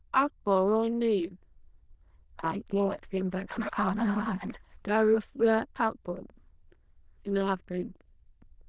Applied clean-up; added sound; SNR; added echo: neural diffusion model UNIVERSE++.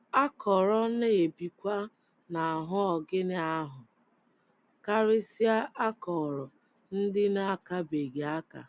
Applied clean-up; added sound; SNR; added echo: none; none; none; none.